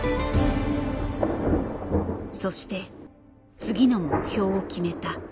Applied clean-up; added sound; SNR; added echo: none; Thunder; 4 dB; none.